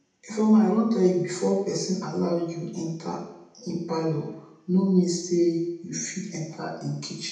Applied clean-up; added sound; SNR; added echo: none; none; none; reverberation time 0.8 s.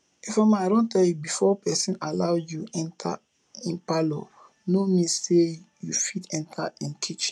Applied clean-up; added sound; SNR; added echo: none; none; none; none.